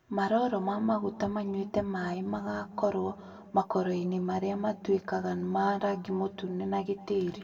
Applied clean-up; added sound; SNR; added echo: none; none; none; reverberation time 1.8 s.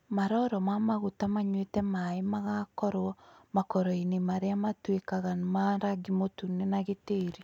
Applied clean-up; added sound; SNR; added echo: none; none; none; none.